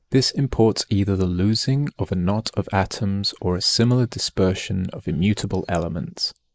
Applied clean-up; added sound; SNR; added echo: neural mask model Resemble Enhance denoiser.